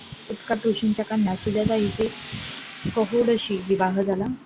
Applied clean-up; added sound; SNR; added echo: none; Tools; 16 dB; none.